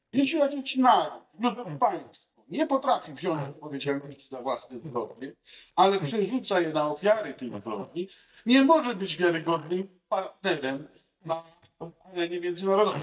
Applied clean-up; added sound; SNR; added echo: neural mask model DeepFilterNet 3.